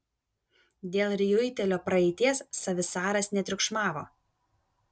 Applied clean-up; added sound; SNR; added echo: none; none; none; none.